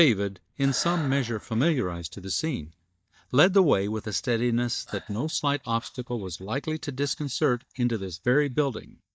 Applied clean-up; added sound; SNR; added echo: neural mask model DeepFilterNet 3.